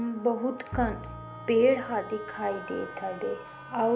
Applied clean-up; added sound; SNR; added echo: none; Wind instrument, woodwind instrument + Bowed string instrument; 13 dB; none.